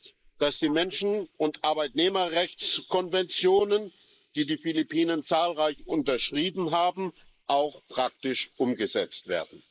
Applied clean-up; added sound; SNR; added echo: neural mask model Resemble Enhance denoiser.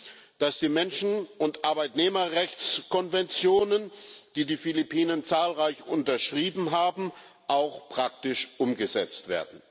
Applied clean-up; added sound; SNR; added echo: none; none; none; none.